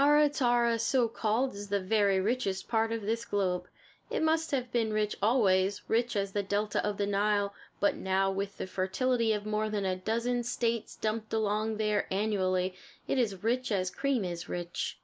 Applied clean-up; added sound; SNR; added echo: none; none; none; none.